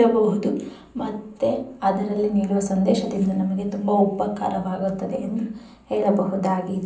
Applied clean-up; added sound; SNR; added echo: none; none; none; reverberation time 0.6 s.